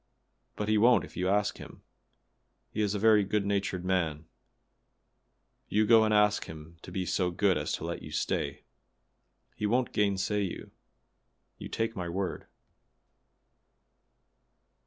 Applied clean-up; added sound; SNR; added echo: none; none; none; none.